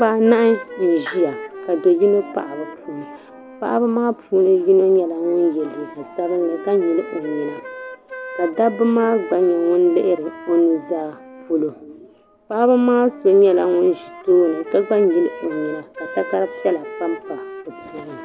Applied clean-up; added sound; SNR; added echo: none; Wind instrument, woodwind instrument; 16 dB; none.